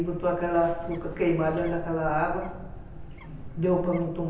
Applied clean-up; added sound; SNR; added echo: none; Bird; 11 dB; reverberation time 0.9 s.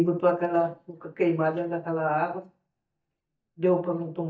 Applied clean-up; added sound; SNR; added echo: neural mask model DeepFilterNet 3.